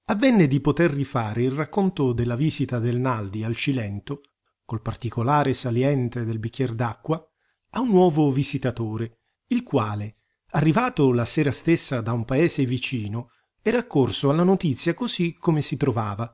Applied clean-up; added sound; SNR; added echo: none; none; none; none.